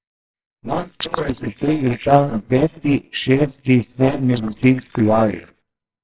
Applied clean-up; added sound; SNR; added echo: neural separator model SepFormer WHAMR!.